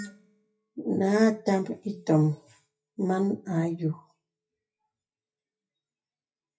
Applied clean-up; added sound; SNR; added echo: classical method WPE with log-MMSE.